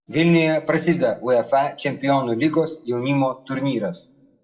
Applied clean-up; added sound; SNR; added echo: neural separator model SepFormer DNS4.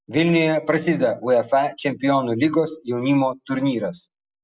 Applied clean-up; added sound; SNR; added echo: none; none; none; none.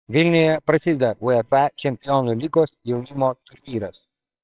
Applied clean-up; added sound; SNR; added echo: neural separator model SepFormer WHAMR!.